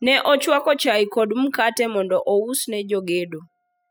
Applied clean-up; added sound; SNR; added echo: classical method spectral subtraction.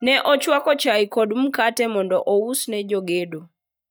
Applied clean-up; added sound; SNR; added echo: neural mask model DeepFilterNet 3.